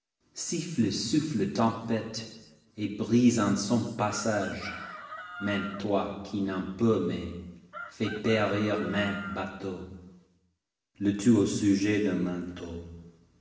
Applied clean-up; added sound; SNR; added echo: none; Chicken, rooster; 13 dB; reverberation time 1.1 s.